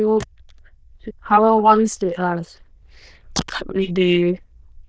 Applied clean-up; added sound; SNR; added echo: neural diffusion model UNIVERSE++.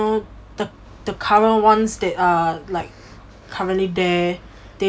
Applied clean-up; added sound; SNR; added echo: none; none; none; none.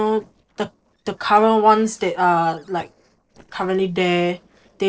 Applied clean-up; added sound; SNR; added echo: neural separator model SepFormer DNS4.